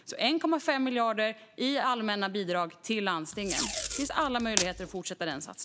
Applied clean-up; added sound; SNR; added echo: none; Packing tape, duct tape; 4 dB; none.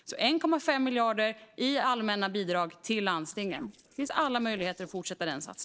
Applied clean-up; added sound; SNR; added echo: neural separator model SepFormer DNS4.